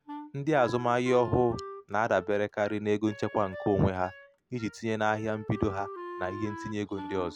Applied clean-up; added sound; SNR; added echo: none; Wind instrument, woodwind instrument; 13 dB; none.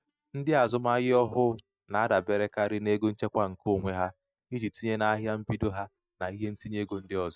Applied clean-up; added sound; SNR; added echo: neural mask model DeepFilterNet 3.